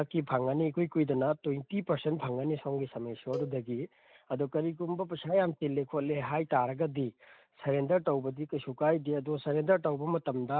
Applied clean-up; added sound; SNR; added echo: none; Cowbell; 15 dB; none.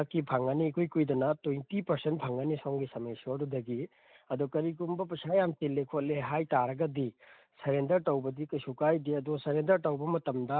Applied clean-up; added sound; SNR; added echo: none; none; none; none.